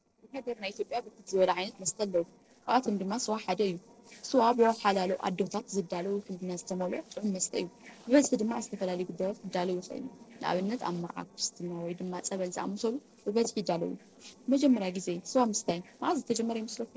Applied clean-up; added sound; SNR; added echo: neural separator model SepFormer DNS4.